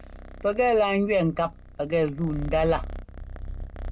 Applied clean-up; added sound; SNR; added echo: none; Purr; 10 dB; none.